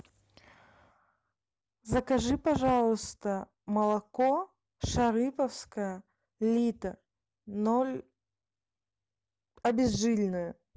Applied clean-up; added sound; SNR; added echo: none; none; none; none.